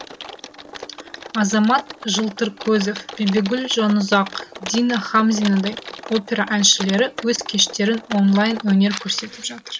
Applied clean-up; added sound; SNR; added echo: none; Typing; 14 dB; none.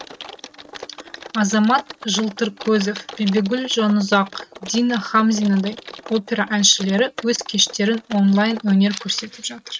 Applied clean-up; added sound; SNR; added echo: neural mask model RNNoise.